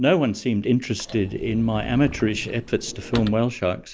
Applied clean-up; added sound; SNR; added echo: none; Sliding door / Slam / Wood; 13 dB; none.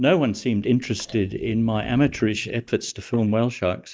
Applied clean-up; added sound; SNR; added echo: neural mask model DeepFilterNet 3.